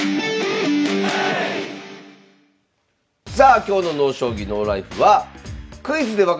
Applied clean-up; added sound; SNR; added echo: none; none; none; none.